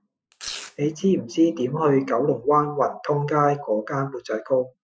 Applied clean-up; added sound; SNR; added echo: classical method Wiener filter.